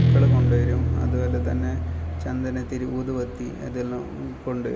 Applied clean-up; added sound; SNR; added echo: none; Guitar; -5 dB; none.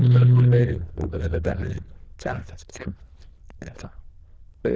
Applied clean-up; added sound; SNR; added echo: neural diffusion model UNIVERSE++.